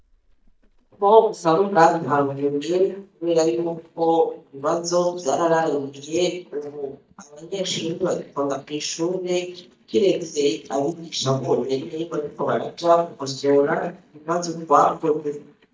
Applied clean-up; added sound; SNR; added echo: neural mask model DeepFilterNet 3.